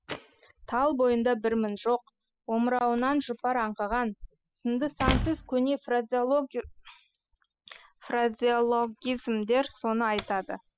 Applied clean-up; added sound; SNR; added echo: classical method spectral subtraction.